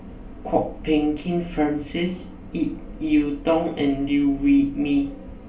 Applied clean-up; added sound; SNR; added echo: none; none; none; reverberation time 0.3 s.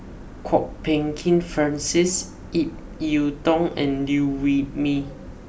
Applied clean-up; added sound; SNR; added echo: none; none; none; none.